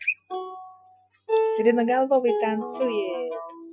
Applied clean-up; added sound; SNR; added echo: classical method Wiener filter.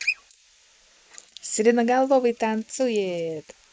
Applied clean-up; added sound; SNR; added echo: neural mask model Resemble Enhance denoiser.